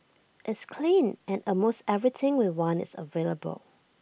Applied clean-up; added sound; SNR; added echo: none; none; none; none.